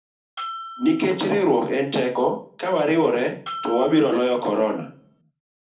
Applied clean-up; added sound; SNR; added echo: none; Bell; 13 dB; reverberation time 0.4 s.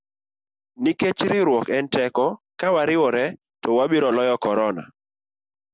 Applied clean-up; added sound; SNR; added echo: none; none; none; none.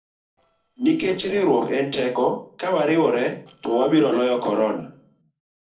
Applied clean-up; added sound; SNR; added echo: neural separator model SepFormer DNS4.